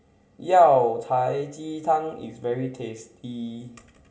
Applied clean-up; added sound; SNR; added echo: none; none; none; reverberation time 0.2 s.